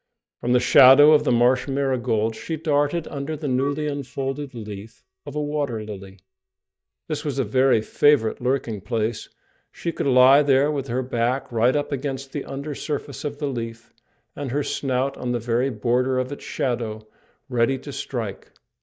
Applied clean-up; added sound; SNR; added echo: neural mask model DeepFilterNet 3.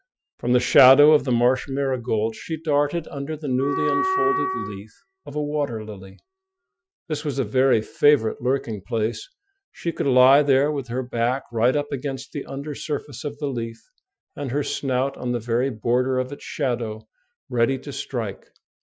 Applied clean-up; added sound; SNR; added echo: classical method Wiener filter.